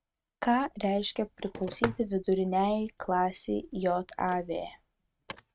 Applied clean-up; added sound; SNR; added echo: neural mask model RNNoise.